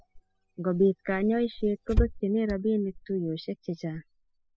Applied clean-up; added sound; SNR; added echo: classical method spectral subtraction.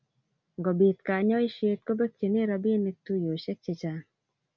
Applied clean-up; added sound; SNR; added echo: none; none; none; none.